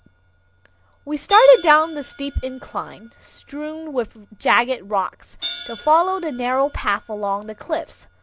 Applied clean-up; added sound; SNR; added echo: none; Hi-hat; 17 dB; none.